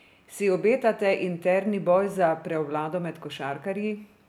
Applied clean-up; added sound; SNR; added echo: none; none; none; none.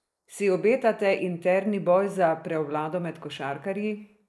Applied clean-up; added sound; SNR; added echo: neural mask model Resemble Enhance denoiser.